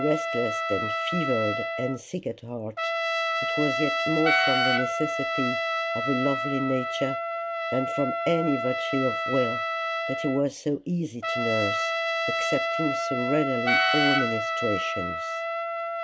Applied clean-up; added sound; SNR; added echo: none; Wind instrument, woodwind instrument + Trumpet; -2 dB; none.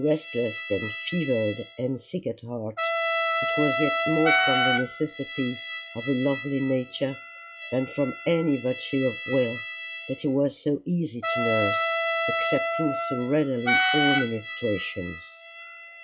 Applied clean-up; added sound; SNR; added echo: classical method log-MMSE.